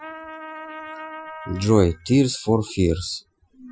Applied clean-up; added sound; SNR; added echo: classical method Wiener filter.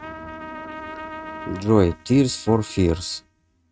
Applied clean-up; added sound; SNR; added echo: neural mask model RNNoise.